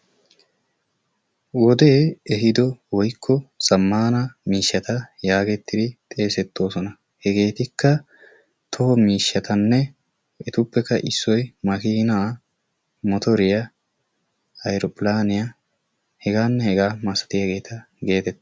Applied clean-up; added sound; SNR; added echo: none; none; none; none.